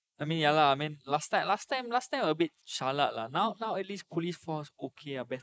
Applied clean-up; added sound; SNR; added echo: neural mask model Resemble Enhance denoiser.